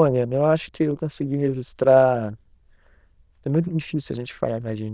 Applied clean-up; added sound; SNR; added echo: neural diffusion model UNIVERSE++.